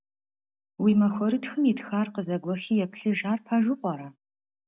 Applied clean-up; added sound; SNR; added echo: none; none; none; none.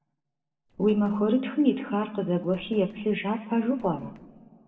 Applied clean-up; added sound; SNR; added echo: neural separator model SepFormer DNS4.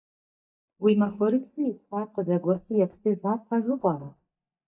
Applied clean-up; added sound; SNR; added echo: neural mask model DeepFilterNet 3.